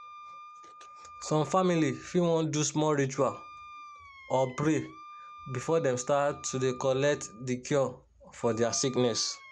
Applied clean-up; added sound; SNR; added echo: none; Wind instrument, woodwind instrument; 19 dB; none.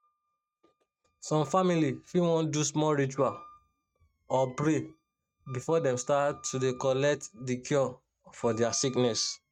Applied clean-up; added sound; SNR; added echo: neural mask model RNNoise.